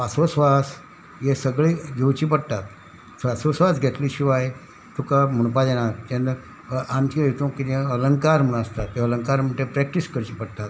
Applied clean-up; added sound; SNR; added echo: none; Tap / Bass drum; 17 dB; none.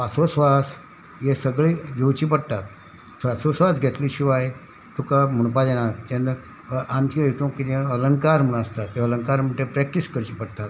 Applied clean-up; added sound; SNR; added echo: none; none; none; none.